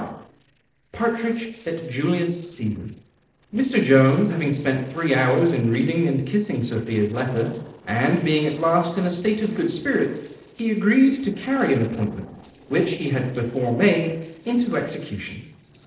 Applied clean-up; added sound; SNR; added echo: neural separator model SepFormer DNS4.